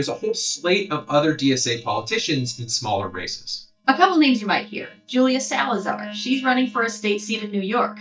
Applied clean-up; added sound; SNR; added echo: neural mask model DeepFilterNet 3.